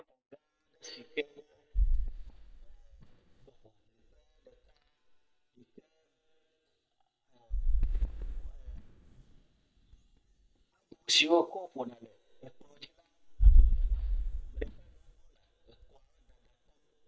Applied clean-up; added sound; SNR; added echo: neural mask model DeepFilterNet 3.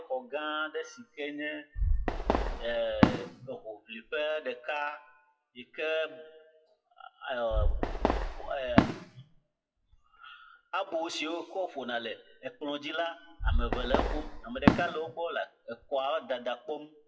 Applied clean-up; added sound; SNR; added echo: classical method WPE with log-MMSE.